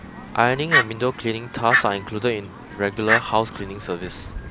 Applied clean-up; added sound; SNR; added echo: none; Fowl; 2 dB; none.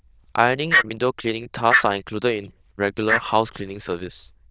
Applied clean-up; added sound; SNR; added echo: neural diffusion model UNIVERSE++.